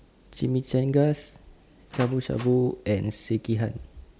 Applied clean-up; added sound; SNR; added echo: none; Door; 19 dB; none.